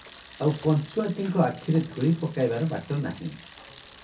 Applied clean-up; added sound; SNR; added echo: none; Bicycle; 15 dB; reverberation time 0.3 s.